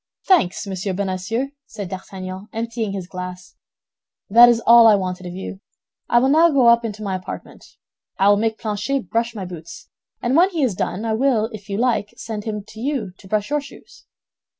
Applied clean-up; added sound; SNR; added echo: none; none; none; none.